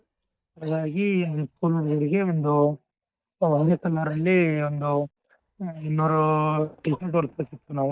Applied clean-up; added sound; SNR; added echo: neural mask model DeepFilterNet 3.